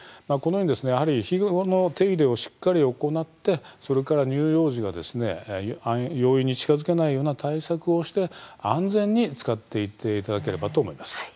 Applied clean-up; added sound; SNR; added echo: none; none; none; none.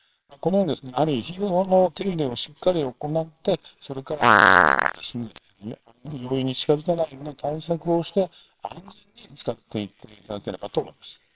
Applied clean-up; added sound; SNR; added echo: neural separator model SepFormer WHAMR!.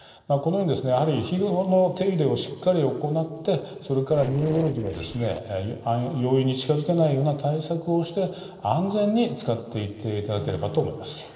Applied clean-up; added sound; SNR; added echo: neural separator model SepFormer DNS4.